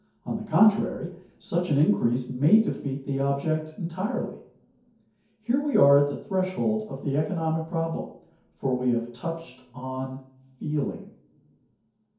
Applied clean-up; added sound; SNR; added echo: none; none; none; reverberation time 0.6 s.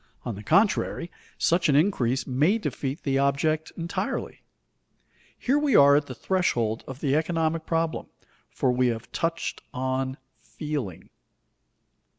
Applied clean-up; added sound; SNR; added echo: none; none; none; none.